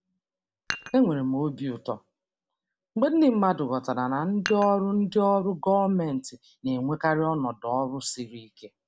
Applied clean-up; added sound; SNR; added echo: none; Dishes, pots, and pans; 13 dB; none.